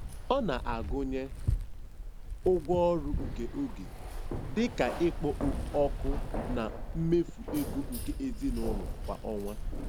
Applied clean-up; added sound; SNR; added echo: none; Keys jangling; 2 dB; none.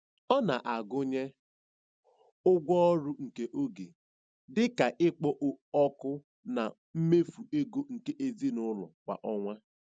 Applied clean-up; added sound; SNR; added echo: none; none; none; none.